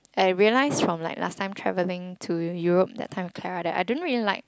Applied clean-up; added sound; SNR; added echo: none; none; none; none.